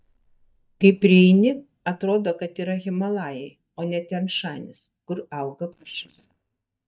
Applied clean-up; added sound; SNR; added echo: neural mask model DeepFilterNet 3.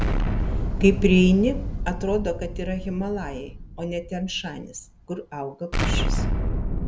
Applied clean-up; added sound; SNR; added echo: none; Explosion; 1 dB; none.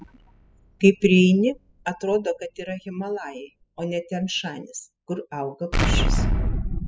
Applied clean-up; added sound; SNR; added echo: classical method spectral subtraction.